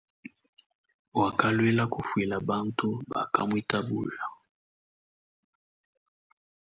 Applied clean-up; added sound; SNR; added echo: none; none; none; none.